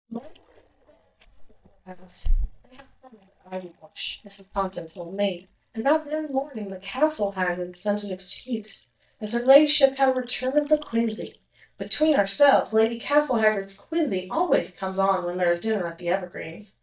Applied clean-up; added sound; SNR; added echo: neural mask model DeepFilterNet 3.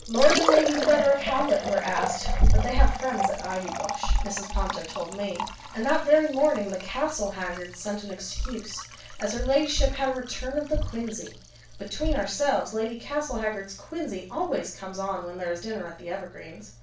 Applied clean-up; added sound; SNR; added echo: none; Liquid; 9 dB; reverberation time 0.3 s.